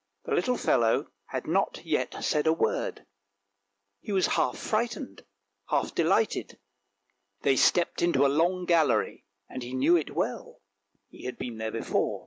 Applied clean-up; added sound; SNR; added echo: none; none; none; none.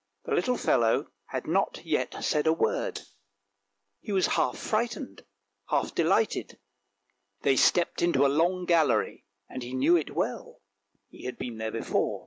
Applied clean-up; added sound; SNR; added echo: none; Gunshot, gunfire; 20 dB; none.